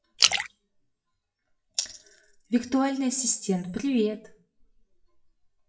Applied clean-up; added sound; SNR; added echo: classical method WPE with log-MMSE.